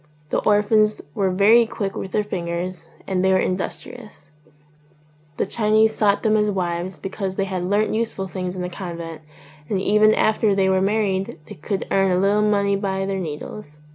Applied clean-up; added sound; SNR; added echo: none; none; none; none.